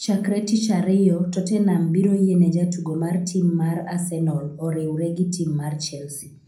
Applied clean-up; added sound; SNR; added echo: none; none; none; reverberation time 0.6 s.